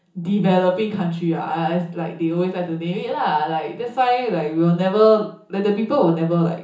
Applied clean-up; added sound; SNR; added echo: none; none; none; reverberation time 0.7 s.